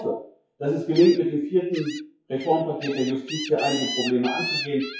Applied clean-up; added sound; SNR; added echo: classical method WPE with log-MMSE.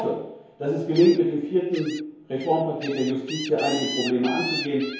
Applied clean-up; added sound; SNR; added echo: none; Gull, seagull; 12 dB; reverberation time 1.0 s.